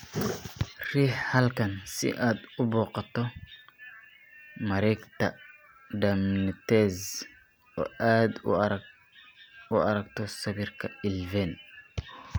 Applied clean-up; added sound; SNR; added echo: none; none; none; none.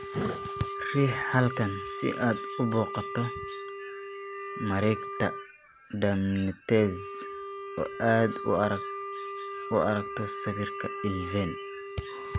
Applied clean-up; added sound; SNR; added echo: none; Wind instrument, woodwind instrument; 8 dB; none.